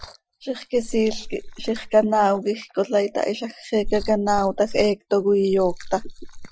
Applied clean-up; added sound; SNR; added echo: classical method Wiener filter.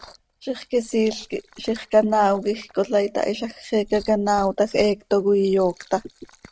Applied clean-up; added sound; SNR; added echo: neural mask model RNNoise.